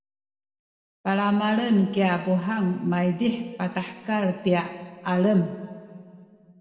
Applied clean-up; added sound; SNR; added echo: none; none; none; reverberation time 1.9 s.